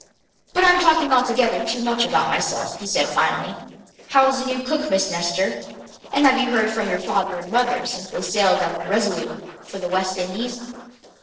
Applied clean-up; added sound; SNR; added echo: neural separator model SepFormer DNS4.